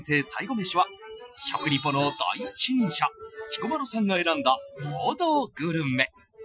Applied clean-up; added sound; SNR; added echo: classical method Wiener filter.